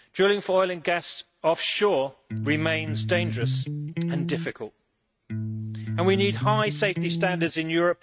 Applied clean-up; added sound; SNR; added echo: neural mask model RNNoise.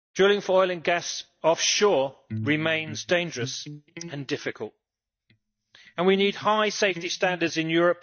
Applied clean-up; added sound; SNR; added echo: neural mask model DeepFilterNet 3.